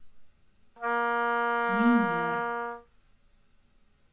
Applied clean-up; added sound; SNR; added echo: none; Wind instrument, woodwind instrument; -5 dB; reverberation time 0.3 s.